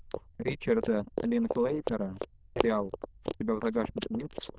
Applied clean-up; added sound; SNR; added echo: neural diffusion model UNIVERSE++.